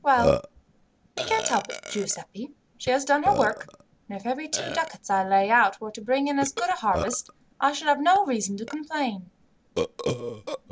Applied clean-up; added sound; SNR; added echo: none; Burping, eructation; 8 dB; none.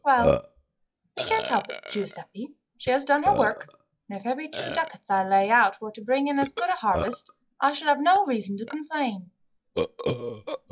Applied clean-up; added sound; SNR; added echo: classical method log-MMSE.